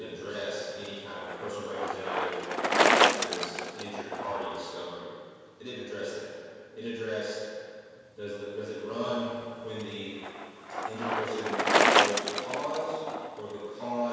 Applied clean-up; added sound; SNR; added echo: none; Bicycle; -5 dB; reverberation time 1.9 s.